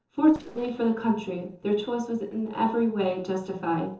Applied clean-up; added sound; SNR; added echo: neural separator model SepFormer DNS4.